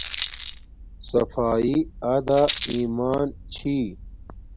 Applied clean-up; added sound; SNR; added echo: none; Rattle; 12 dB; none.